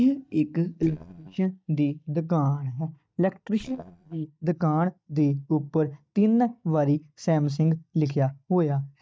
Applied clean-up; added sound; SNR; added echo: neural mask model DeepFilterNet 3.